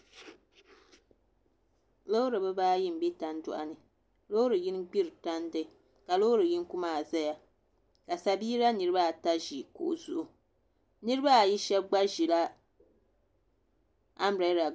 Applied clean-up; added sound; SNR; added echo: none; none; none; none.